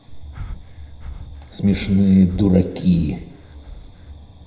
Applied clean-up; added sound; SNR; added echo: none; Breathing; 16 dB; reverberation time 0.9 s.